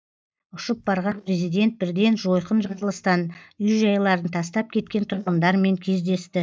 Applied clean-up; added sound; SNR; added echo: neural mask model DeepFilterNet 3.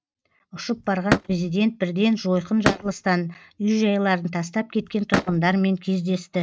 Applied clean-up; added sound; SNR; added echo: neural mask model RNNoise.